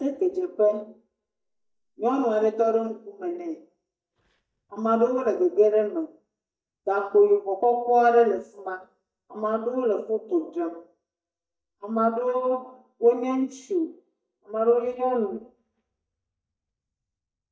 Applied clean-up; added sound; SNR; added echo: neural mask model DeepFilterNet 3.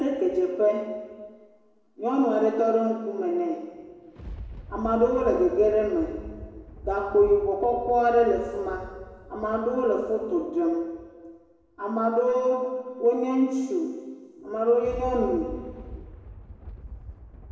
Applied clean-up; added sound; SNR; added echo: none; Thunder; 18 dB; reverberation time 1.7 s.